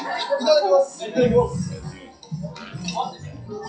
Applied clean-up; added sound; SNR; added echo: classical method WPE with log-MMSE.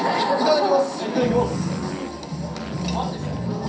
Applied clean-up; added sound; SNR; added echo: none; Motorcycle; 15 dB; reverberation time 0.6 s.